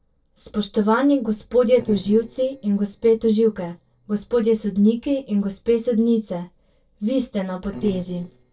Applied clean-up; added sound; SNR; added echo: neural separator model SepFormer DNS4.